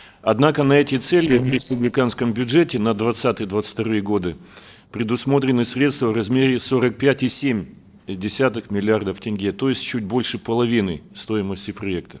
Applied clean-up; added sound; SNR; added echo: neural separator model SepFormer DNS4.